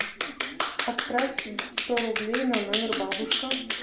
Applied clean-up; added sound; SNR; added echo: none; Clapping; -1 dB; reverberation time 0.4 s.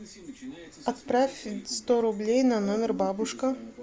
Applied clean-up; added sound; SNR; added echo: none; none; none; none.